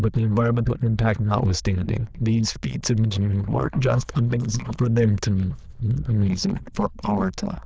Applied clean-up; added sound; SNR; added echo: neural diffusion model UNIVERSE++.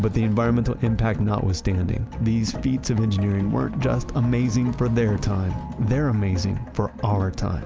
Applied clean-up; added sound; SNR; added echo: none; Car; 14 dB; none.